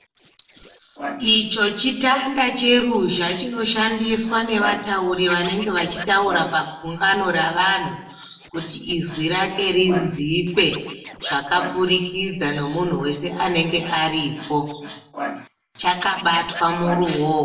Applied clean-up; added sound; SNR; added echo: neural separator model SepFormer DNS4.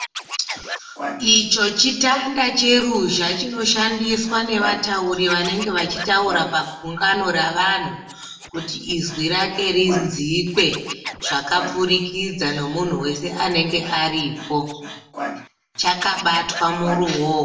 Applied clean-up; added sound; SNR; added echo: none; Scratching (performance technique); 13 dB; reverberation time 0.8 s.